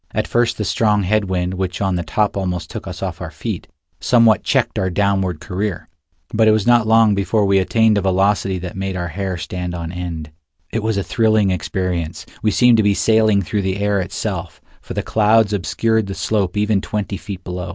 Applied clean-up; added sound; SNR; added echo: none; none; none; none.